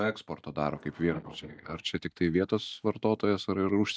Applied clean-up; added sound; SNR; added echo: neural mask model DeepFilterNet 3.